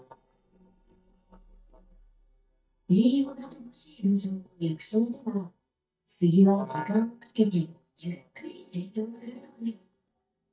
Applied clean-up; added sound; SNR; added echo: neural mask model DeepFilterNet 3.